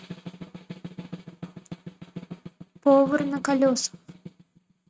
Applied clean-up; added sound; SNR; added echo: neural mask model RNNoise.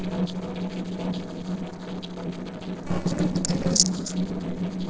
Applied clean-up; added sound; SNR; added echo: neural separator model SepFormer DNS4.